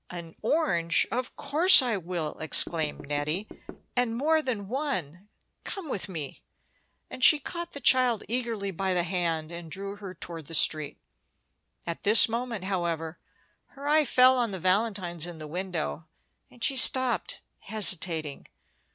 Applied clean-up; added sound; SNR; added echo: none; Knock / Wood; 12 dB; none.